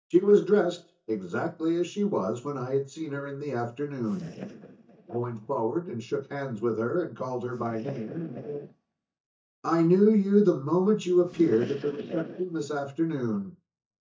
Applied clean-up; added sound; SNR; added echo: neural mask model DeepFilterNet 3.